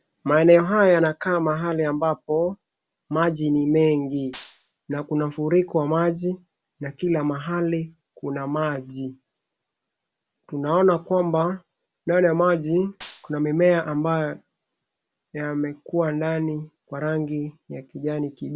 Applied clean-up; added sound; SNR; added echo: none; Gunshot, gunfire; 16 dB; none.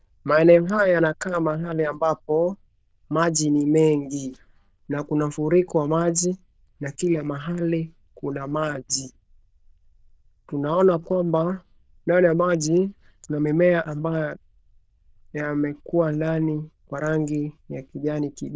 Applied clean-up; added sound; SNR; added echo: neural diffusion model UNIVERSE++.